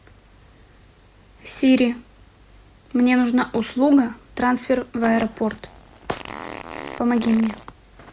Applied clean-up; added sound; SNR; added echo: none; Fart; 14 dB; none.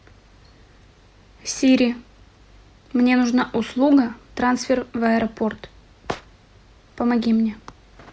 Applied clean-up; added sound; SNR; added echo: none; none; none; none.